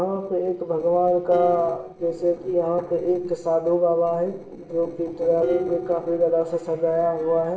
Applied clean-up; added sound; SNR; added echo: neural separator model SepFormer DNS4.